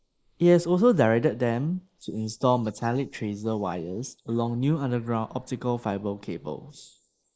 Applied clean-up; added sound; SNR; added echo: neural mask model Resemble Enhance denoiser.